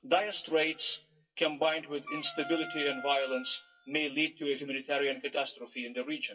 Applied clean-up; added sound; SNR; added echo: classical method WPE with log-MMSE.